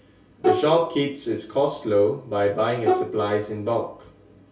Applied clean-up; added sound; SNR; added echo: none; Bowed string instrument; 3 dB; reverberation time 0.2 s.